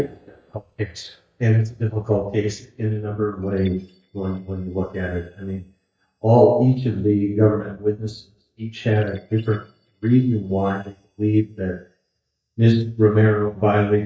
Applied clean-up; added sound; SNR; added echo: neural mask model DeepFilterNet 3.